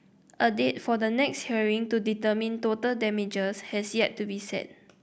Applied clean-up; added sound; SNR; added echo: none; none; none; none.